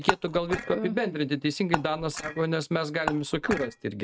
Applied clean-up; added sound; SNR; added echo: neural mask model RNNoise.